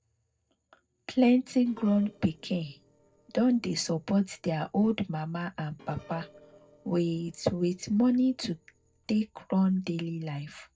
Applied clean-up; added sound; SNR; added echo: neural separator model SepFormer DNS4.